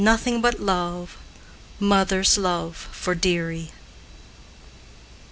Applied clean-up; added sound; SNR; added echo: none; none; none; none.